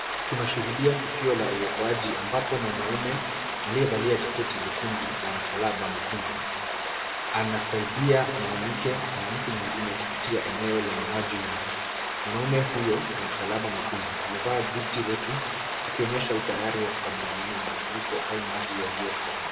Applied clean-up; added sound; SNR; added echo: none; Stream; 1 dB; reverberation time 1.4 s.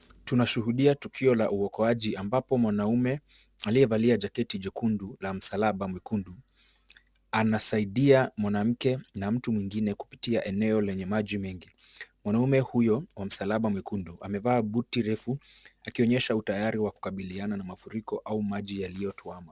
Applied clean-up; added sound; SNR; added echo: none; none; none; none.